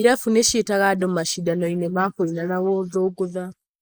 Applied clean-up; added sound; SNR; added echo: neural mask model Resemble Enhance denoiser.